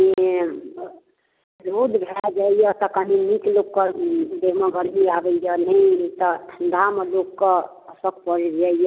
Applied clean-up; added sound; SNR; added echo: none; none; none; none.